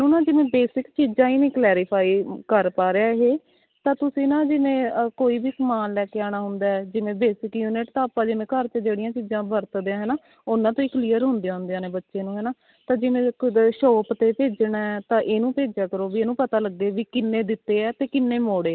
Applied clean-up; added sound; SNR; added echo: none; none; none; none.